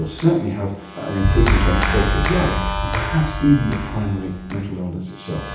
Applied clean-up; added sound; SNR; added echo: none; Clapping; 1 dB; reverberation time 0.9 s.